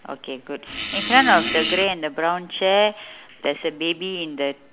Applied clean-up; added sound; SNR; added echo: none; Fart; 4 dB; none.